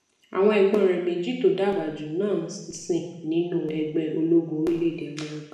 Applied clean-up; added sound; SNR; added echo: none; none; none; reverberation time 0.8 s.